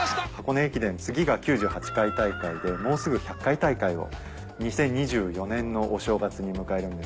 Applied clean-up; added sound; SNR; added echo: none; Chicken, rooster; 15 dB; none.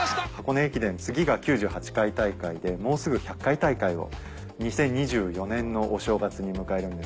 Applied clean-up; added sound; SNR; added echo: none; none; none; none.